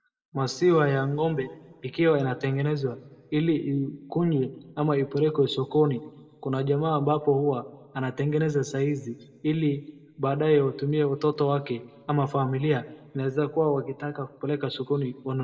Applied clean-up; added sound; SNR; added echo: none; none; none; reverberation time 1.1 s.